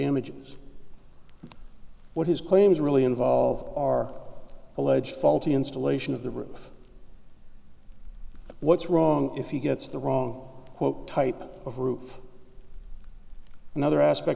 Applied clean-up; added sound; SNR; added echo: none; Crackle; 13 dB; none.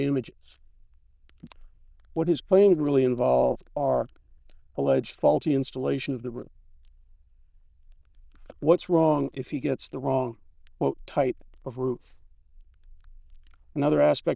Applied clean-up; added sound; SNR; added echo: neural diffusion model UNIVERSE++.